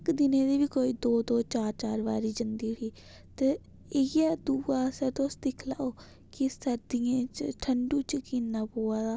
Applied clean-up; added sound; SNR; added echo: none; none; none; none.